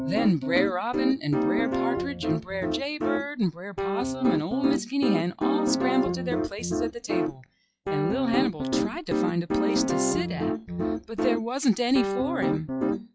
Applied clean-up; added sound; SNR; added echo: classical method log-MMSE.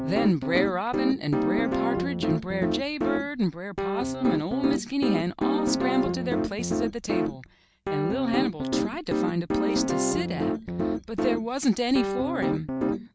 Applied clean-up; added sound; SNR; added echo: none; Piano; -1 dB; none.